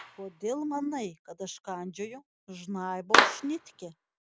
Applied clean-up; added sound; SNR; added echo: none; Clapping; -4 dB; none.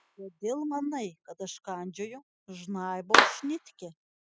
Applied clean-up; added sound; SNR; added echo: classical method spectral subtraction.